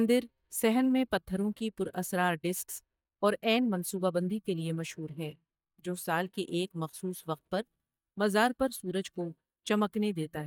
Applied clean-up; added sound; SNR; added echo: neural mask model DeepFilterNet 3.